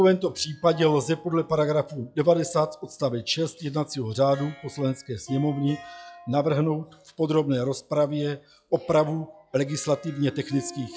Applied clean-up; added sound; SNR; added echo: classical method log-MMSE.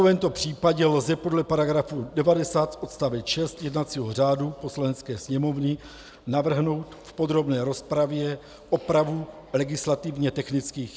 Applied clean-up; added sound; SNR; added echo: none; none; none; none.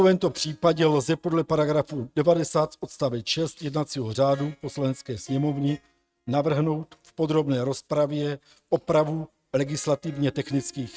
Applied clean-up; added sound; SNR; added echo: neural mask model RNNoise.